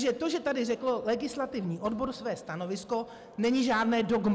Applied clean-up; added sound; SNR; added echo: none; none; none; none.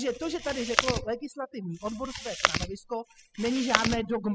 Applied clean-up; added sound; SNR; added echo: classical method spectral subtraction.